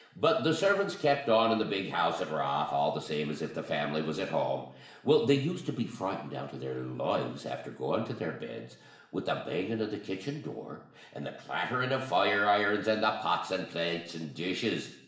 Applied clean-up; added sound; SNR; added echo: none; none; none; reverberation time 0.7 s.